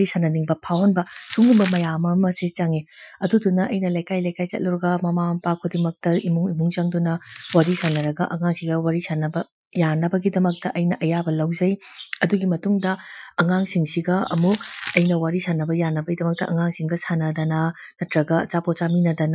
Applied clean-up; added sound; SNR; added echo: classical method Wiener filter.